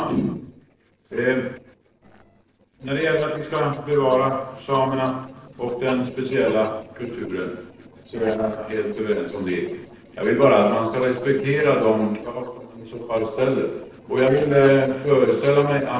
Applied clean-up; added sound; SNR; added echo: neural separator model SepFormer DNS4.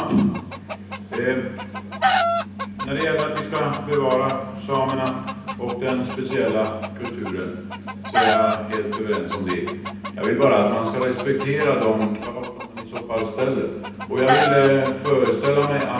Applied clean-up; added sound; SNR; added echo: none; Chicken, rooster; 6 dB; reverberation time 0.9 s.